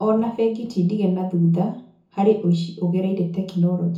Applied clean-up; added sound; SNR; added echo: none; none; none; reverberation time 0.6 s.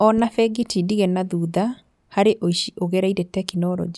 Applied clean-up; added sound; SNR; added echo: none; none; none; none.